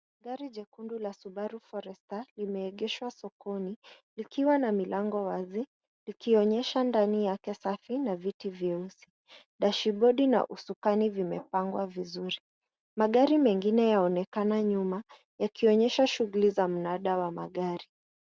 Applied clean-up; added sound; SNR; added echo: none; none; none; none.